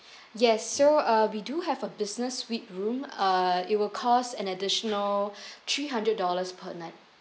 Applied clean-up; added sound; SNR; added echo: none; none; none; none.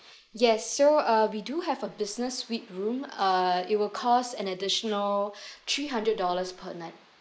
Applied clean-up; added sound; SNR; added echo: neural mask model Resemble Enhance denoiser.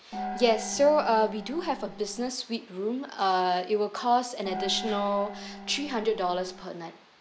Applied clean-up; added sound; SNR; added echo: none; Gong; 10 dB; none.